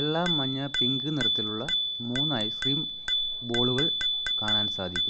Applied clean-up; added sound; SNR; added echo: none; Bicycle bell; -3 dB; none.